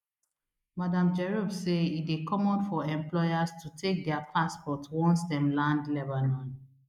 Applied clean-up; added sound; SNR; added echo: neural mask model Resemble Enhance denoiser.